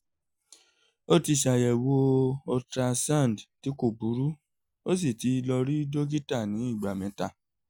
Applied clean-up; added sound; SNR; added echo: none; none; none; none.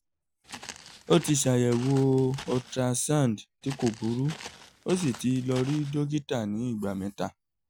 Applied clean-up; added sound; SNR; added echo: none; Walk, footsteps; 17 dB; none.